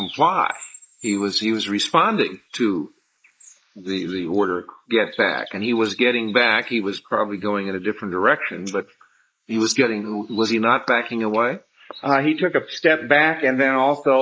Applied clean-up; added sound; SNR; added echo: neural mask model Resemble Enhance denoiser.